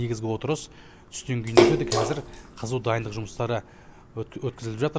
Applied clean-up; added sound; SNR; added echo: none; Splash, splatter; -5 dB; none.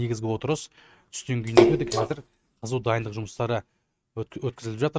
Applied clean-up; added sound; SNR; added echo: neural mask model RNNoise.